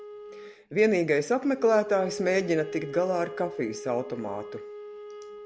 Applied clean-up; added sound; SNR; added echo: none; Wind instrument, woodwind instrument; 13 dB; none.